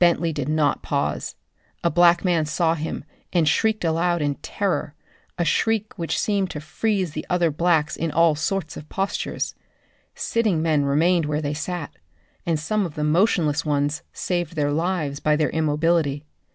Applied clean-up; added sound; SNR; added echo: none; none; none; none.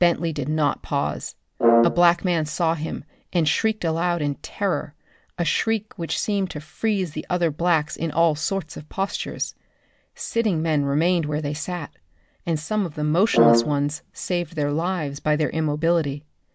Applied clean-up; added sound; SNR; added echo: none; Brass instrument; -2 dB; none.